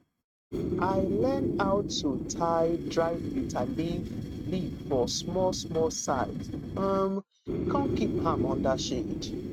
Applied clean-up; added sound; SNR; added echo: neural mask model RNNoise.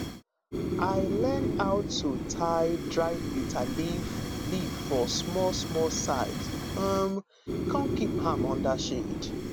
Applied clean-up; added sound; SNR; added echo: none; Fire; 1 dB; none.